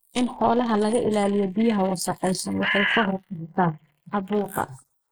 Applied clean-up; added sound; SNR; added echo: neural mask model Resemble Enhance denoiser.